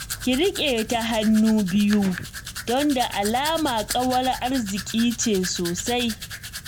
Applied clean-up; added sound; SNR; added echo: none; Domestic sounds, home sounds; 11 dB; none.